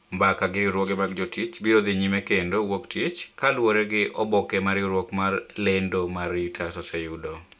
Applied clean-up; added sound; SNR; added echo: none; none; none; none.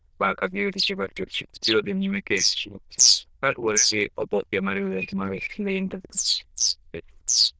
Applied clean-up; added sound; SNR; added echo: neural diffusion model UNIVERSE++.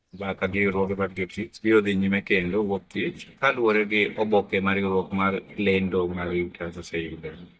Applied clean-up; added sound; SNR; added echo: neural mask model DeepFilterNet 3.